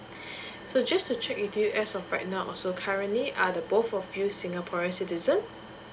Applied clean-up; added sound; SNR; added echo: none; none; none; none.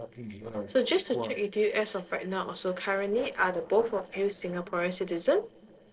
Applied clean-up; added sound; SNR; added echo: neural separator model SepFormer DNS4.